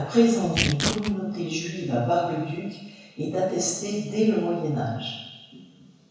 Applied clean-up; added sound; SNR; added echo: none; Tearing; 5 dB; reverberation time 1.1 s.